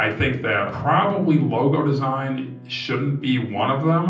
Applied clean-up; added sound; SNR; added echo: none; Bowed string instrument; 19 dB; reverberation time 0.6 s.